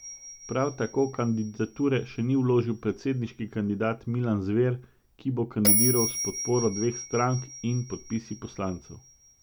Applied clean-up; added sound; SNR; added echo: none; Bell; 6 dB; none.